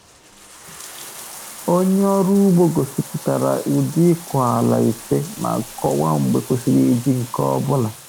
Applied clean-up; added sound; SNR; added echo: none; Bathtub (filling or washing); 18 dB; none.